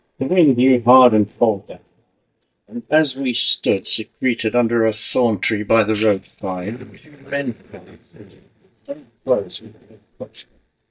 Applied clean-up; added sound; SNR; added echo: neural mask model DeepFilterNet 3.